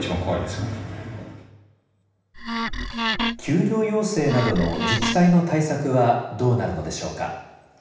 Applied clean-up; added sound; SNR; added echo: none; Wood; 3 dB; reverberation time 0.9 s.